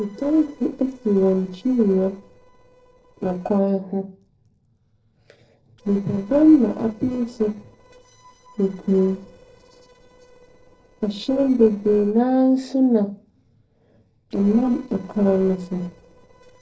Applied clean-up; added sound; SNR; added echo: neural separator model SepFormer DNS4.